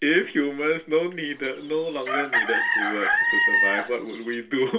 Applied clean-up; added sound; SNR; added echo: none; Chicken, rooster; -2 dB; reverberation time 0.1 s.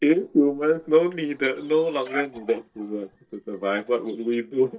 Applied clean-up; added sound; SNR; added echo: neural mask model DeepFilterNet 3.